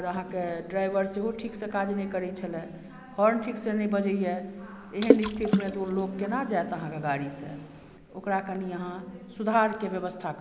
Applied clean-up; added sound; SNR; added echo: none; Water / Splash, splatter; 0 dB; none.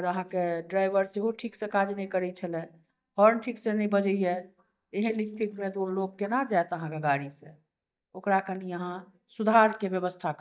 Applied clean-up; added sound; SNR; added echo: neural mask model DeepFilterNet 3.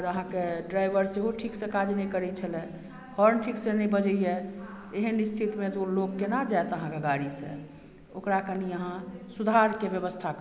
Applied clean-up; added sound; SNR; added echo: none; none; none; none.